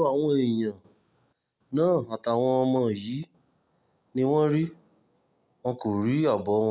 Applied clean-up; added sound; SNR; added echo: none; none; none; none.